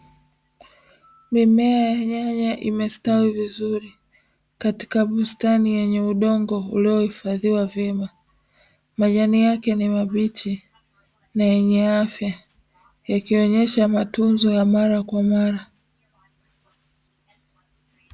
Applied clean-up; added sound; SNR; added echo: none; none; none; none.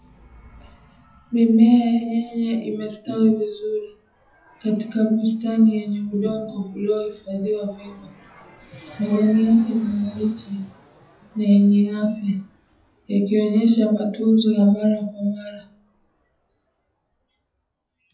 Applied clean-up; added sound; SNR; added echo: classical method WPE with log-MMSE.